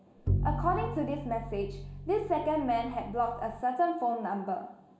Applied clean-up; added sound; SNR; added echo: none; Bowed string instrument; 4 dB; reverberation time 0.9 s.